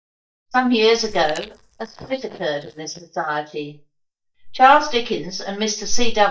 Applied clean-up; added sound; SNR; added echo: neural mask model DeepFilterNet 3.